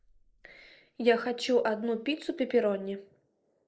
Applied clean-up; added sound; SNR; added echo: neural mask model Resemble Enhance denoiser.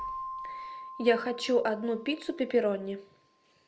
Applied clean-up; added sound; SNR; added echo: none; Keyboard (musical); 13 dB; none.